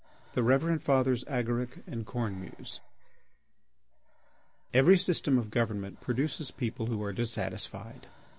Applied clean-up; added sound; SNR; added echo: none; Breathing; 18 dB; none.